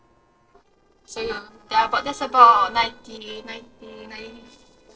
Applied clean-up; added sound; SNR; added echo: neural separator model SepFormer DNS4.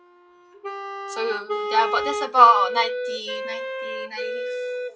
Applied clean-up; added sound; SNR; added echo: classical method WPE with log-MMSE.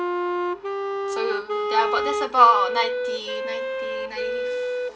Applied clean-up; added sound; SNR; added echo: none; Wind instrument, woodwind instrument; 1 dB; reverberation time 0.2 s.